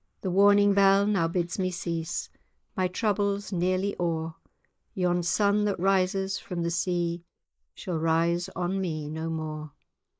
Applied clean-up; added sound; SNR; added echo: neural mask model Resemble Enhance denoiser.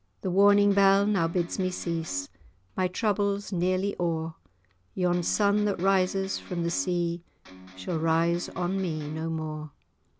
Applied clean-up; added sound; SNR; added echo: none; Electric guitar; 18 dB; none.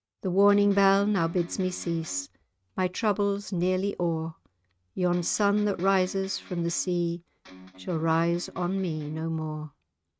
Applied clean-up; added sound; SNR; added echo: neural mask model RNNoise.